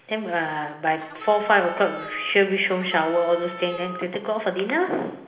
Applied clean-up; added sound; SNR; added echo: none; Harmonica; 15 dB; reverberation time 1.1 s.